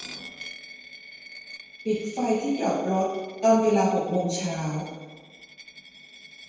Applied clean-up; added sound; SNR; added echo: none; Coin (dropping); 17 dB; reverberation time 1.1 s.